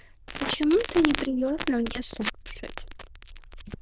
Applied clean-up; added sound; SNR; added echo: neural diffusion model UNIVERSE++.